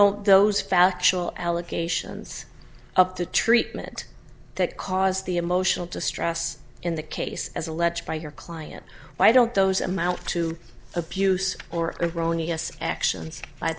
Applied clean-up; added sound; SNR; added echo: none; none; none; none.